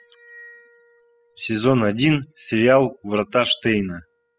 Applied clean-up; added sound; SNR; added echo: classical method spectral subtraction.